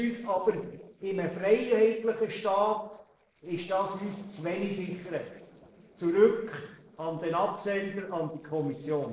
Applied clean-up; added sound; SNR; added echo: neural separator model SepFormer DNS4.